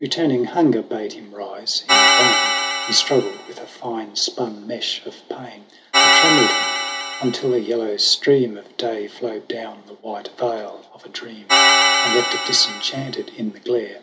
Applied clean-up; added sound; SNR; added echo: none; Organ; -4 dB; none.